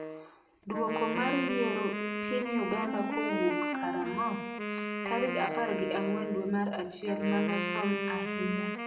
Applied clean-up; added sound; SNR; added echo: none; Wind instrument, woodwind instrument; 2 dB; reverberation time 0.7 s.